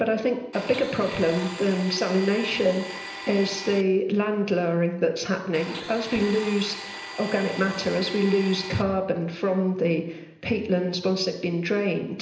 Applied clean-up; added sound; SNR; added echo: none; Domestic sounds, home sounds; 12 dB; reverberation time 0.9 s.